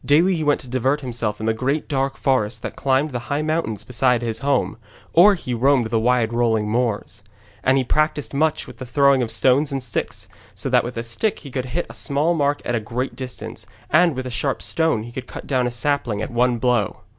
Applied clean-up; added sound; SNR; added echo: none; none; none; none.